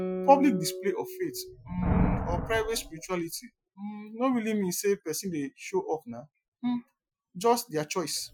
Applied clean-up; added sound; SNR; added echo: classical method Wiener filter.